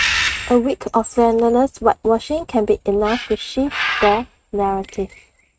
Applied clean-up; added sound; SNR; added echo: neural mask model RNNoise.